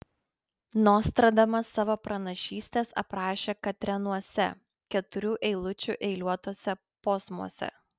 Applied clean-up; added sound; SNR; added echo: none; none; none; none.